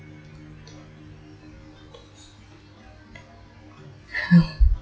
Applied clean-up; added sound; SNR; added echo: classical method log-MMSE.